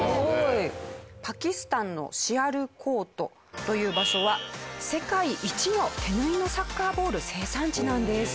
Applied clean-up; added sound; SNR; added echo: none; none; none; none.